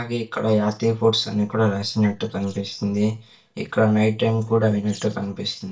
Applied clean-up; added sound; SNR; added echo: neural mask model DeepFilterNet 3.